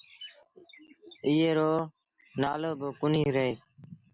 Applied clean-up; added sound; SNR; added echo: none; none; none; none.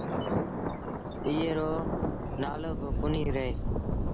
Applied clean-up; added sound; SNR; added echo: none; Thunder; -3 dB; none.